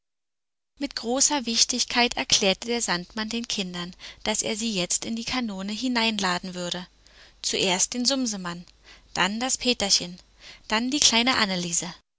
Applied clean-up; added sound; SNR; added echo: none; none; none; none.